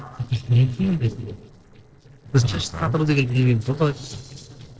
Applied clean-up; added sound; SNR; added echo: neural separator model SepFormer DNS4.